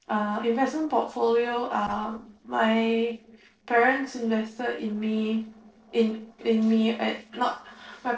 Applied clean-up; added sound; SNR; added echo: neural separator model SepFormer DNS4.